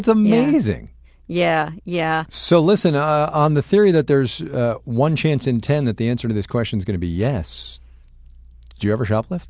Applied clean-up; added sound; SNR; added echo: none; none; none; none.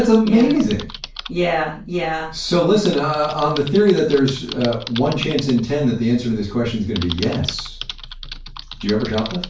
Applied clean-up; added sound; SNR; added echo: none; Typing; 15 dB; reverberation time 0.3 s.